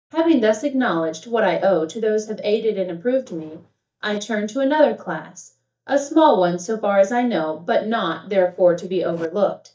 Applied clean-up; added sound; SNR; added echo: neural mask model DeepFilterNet 3.